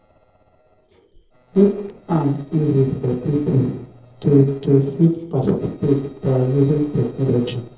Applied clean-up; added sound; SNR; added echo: neural separator model SepFormer DNS4.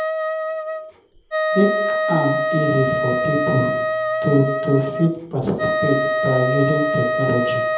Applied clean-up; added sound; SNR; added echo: none; Wind instrument, woodwind instrument; -1 dB; reverberation time 0.7 s.